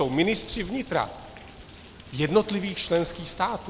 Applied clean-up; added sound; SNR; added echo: none; Rain; 16 dB; none.